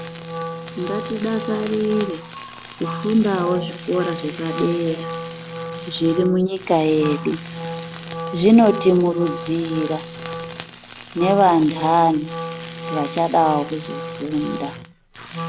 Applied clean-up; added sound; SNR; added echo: none; Wind instrument, woodwind instrument + Tools; 9 dB; none.